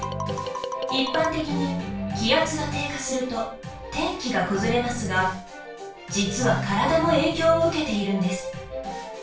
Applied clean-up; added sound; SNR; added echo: none; Marimba, xylophone; 8 dB; reverberation time 0.3 s.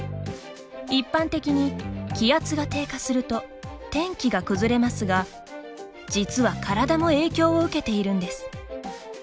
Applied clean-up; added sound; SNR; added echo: none; none; none; none.